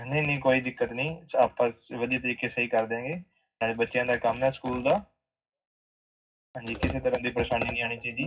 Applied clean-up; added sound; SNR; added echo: classical method WPE with log-MMSE.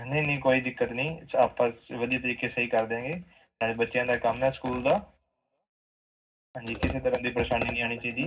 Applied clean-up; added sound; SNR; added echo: none; Slam / Wood; 7 dB; reverberation time 0.4 s.